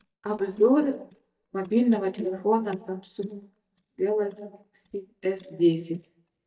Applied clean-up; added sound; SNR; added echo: neural mask model DeepFilterNet 3.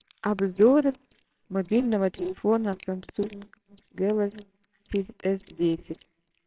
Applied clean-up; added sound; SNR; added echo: neural separator model SepFormer WHAMR!.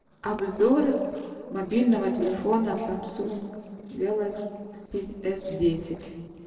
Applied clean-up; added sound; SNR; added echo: neural separator model SepFormer DNS4.